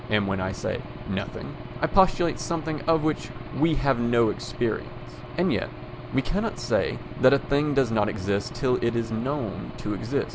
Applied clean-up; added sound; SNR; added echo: none; Engine / Aircraft; 11 dB; none.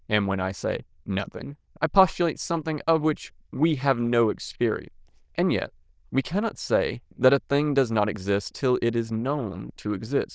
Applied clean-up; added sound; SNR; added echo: neural diffusion model UNIVERSE++.